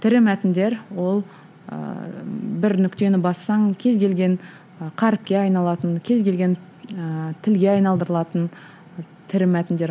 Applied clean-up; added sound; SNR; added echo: none; none; none; none.